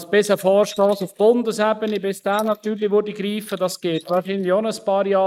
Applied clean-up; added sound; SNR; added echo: neural mask model Resemble Enhance denoiser.